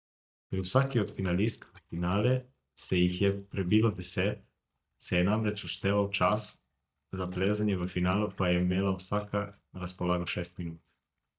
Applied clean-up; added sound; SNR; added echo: neural mask model DeepFilterNet 3.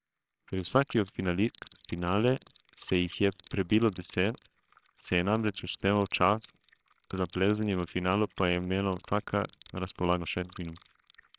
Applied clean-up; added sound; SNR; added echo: neural separator model SepFormer WHAMR!.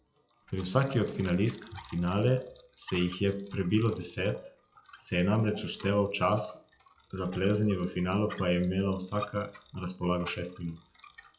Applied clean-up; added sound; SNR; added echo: classical method WPE with log-MMSE.